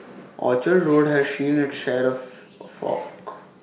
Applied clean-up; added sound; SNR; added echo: none; none; none; none.